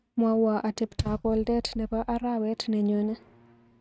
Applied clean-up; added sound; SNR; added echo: neural mask model RNNoise.